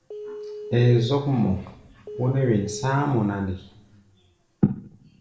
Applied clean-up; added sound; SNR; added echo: none; Telephone; 11 dB; reverberation time 0.6 s.